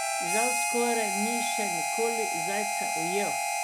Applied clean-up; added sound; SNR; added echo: none; Harmonica; -4 dB; none.